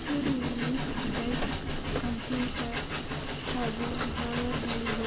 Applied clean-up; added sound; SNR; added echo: none; Train; -3 dB; none.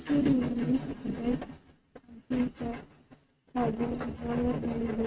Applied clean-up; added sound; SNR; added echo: neural mask model RNNoise.